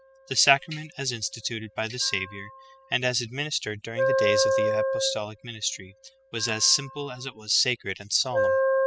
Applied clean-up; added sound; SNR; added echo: classical method spectral subtraction.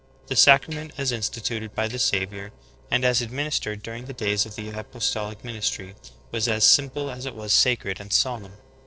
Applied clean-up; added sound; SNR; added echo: neural separator model SepFormer DNS4.